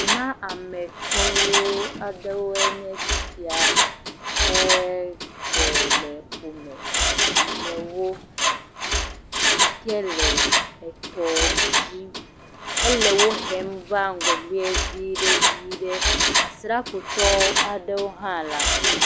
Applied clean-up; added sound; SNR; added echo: none; Mechanisms; -5 dB; none.